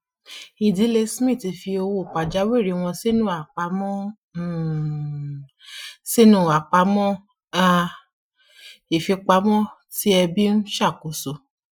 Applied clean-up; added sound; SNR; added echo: classical method Wiener filter.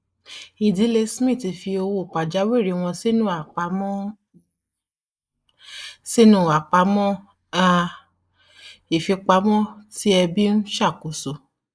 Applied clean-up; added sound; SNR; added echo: neural mask model Resemble Enhance denoiser.